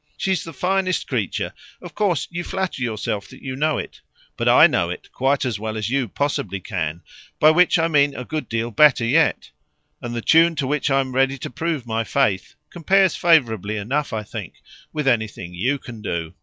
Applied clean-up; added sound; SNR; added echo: none; none; none; none.